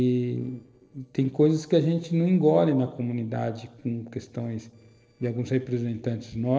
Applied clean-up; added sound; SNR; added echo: neural separator model SepFormer DNS4.